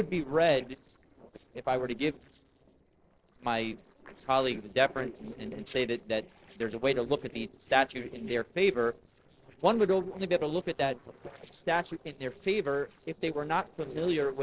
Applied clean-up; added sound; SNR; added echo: neural separator model SepFormer DNS4.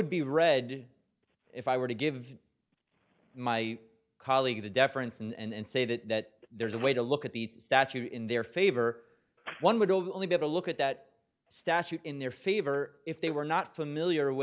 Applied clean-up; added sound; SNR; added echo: none; none; none; none.